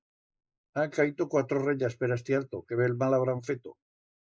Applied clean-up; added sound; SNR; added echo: neural mask model Resemble Enhance denoiser.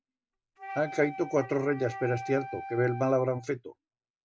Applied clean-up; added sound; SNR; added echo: none; Wind instrument, woodwind instrument; 11 dB; none.